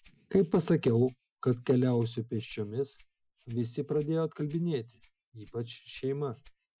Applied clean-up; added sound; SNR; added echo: classical method Wiener filter.